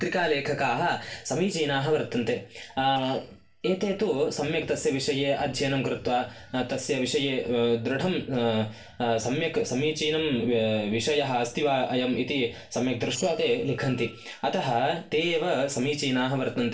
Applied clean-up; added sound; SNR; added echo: neural separator model SepFormer DNS4.